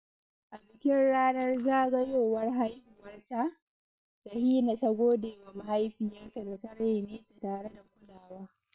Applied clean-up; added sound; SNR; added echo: neural separator model SepFormer WHAM!.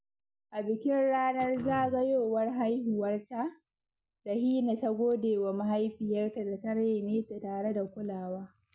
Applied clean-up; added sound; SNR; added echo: none; Cough; 17 dB; none.